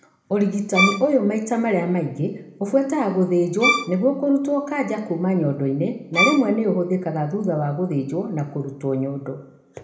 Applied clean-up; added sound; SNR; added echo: none; Bowed string instrument; 1 dB; reverberation time 0.7 s.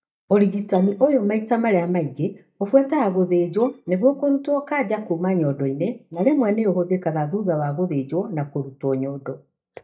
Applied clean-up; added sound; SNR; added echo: neural mask model DeepFilterNet 3.